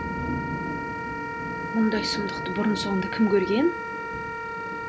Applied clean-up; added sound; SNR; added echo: none; Wind instrument, woodwind instrument + Thunder / Rain; 3 dB; none.